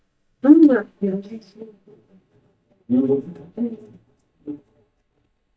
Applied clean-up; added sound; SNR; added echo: neural mask model DeepFilterNet 3.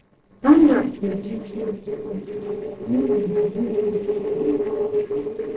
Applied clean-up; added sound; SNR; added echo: neural separator model SepFormer DNS4.